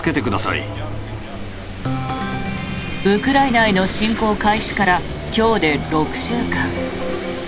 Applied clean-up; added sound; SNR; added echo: none; Engine / Vehicle; 7 dB; none.